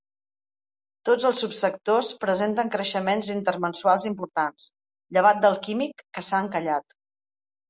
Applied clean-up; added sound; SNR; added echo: none; none; none; none.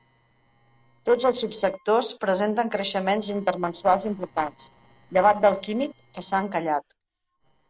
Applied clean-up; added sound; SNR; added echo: neural separator model SepFormer DNS4.